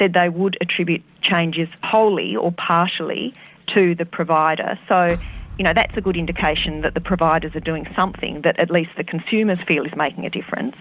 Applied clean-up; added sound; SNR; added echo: none; Boom; 14 dB; none.